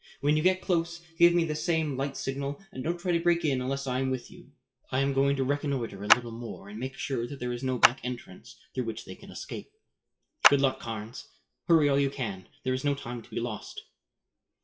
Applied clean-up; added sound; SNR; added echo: classical method WPE with log-MMSE.